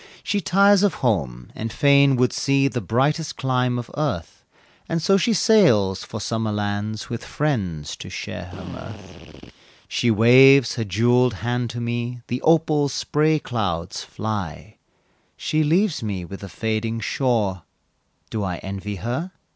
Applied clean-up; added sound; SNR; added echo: none; Drill; 16 dB; none.